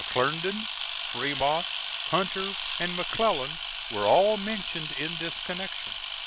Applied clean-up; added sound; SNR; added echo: none; Camera; 3 dB; none.